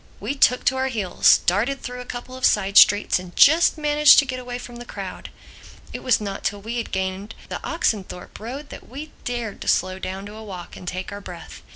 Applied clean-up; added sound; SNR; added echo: none; none; none; none.